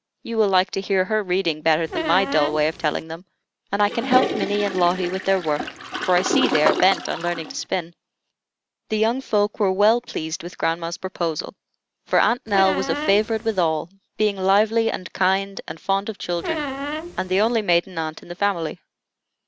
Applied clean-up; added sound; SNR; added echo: none; Squeak + Toilet flush; 5 dB; none.